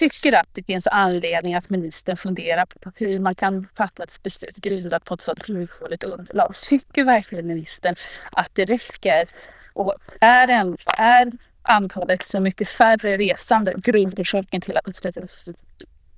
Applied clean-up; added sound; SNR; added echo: neural diffusion model UNIVERSE++.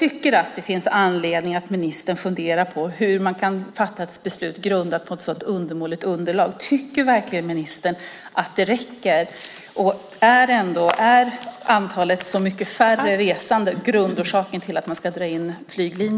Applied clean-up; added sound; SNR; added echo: none; none; none; none.